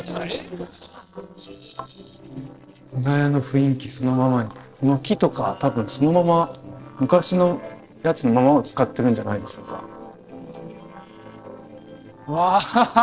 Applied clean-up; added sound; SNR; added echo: neural separator model SepFormer DNS4.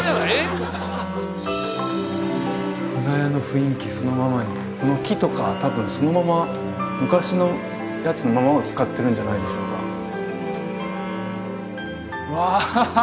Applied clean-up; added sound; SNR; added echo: none; Wind instrument, woodwind instrument; 10 dB; none.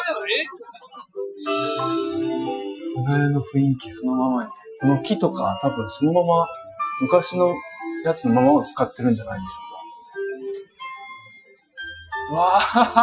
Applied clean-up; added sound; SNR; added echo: classical method Wiener filter.